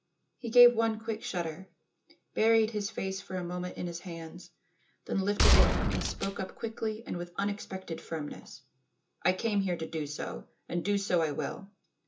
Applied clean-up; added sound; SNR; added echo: none; Gunshot, gunfire; -5 dB; reverberation time 0.2 s.